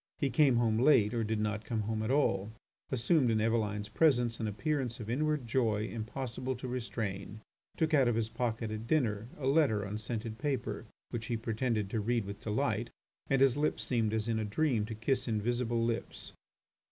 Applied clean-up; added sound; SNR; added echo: none; none; none; none.